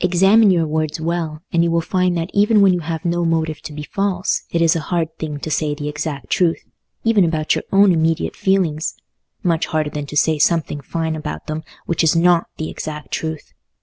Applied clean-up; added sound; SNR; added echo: none; none; none; none.